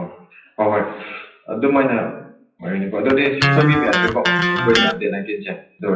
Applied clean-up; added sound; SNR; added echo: classical method WPE with log-MMSE.